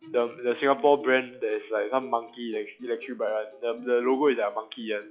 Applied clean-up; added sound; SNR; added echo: classical method log-MMSE.